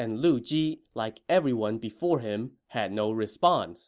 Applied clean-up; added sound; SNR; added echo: none; none; none; none.